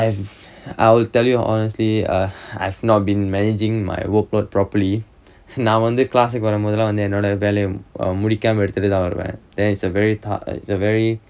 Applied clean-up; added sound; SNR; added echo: none; none; none; none.